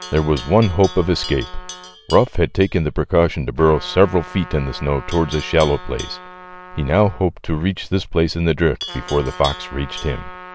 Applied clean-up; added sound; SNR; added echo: none; Livestock, farm animals, working animals + Trumpet; 16 dB; none.